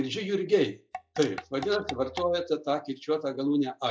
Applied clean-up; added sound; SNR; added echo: classical method log-MMSE.